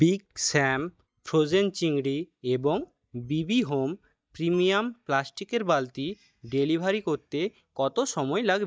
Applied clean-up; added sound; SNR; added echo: neural mask model DeepFilterNet 3.